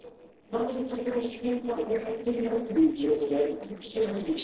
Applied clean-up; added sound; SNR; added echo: neural separator model SepFormer DNS4.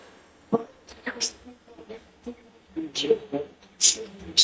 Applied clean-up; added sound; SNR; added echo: neural mask model DeepFilterNet 3.